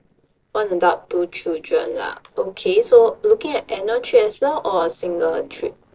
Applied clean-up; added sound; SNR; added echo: neural separator model SepFormer DNS4.